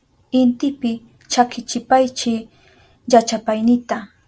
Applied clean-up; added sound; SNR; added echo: none; none; none; none.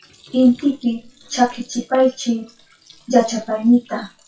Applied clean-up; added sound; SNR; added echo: classical method WPE with log-MMSE.